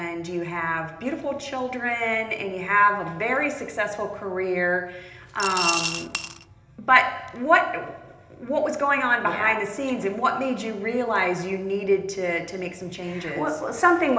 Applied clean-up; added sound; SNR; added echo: none; Coin (dropping) / Glass; 4 dB; reverberation time 1.0 s.